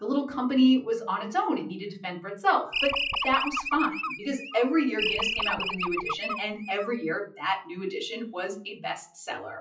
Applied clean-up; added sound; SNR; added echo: classical method WPE with log-MMSE.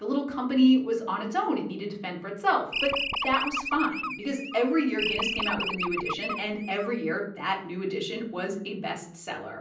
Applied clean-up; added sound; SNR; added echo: none; Animal; 4 dB; reverberation time 0.6 s.